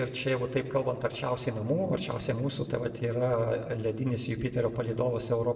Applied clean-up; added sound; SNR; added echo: none; none; none; reverberation time 1.3 s.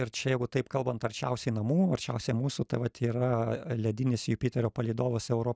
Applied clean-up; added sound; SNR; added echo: none; none; none; none.